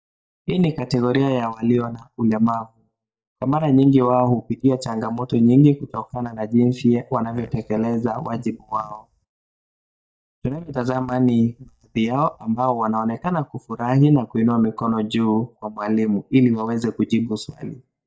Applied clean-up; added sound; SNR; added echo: neural mask model DeepFilterNet 3.